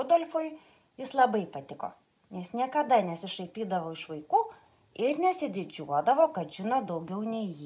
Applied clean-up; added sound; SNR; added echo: none; none; none; none.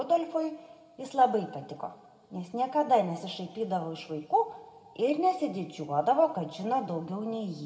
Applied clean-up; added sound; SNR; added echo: none; none; none; reverberation time 1.4 s.